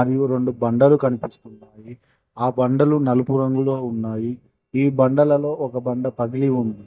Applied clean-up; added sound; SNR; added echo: neural mask model DeepFilterNet 3.